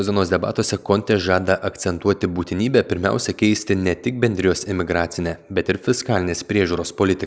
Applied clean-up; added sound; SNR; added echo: none; none; none; none.